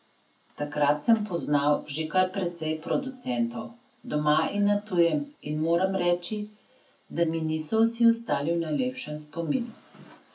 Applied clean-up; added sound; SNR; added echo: none; none; none; none.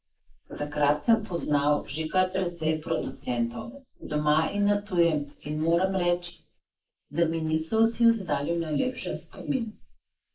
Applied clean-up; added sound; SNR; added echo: neural mask model Resemble Enhance denoiser.